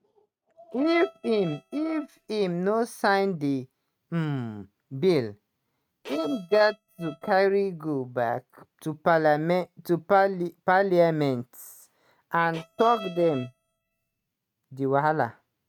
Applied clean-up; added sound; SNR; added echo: neural mask model RNNoise.